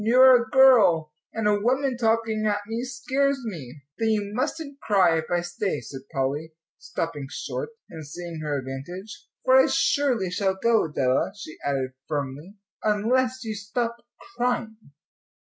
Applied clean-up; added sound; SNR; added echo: none; none; none; none.